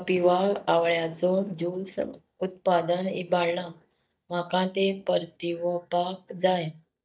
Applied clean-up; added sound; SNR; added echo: neural mask model DeepFilterNet 3.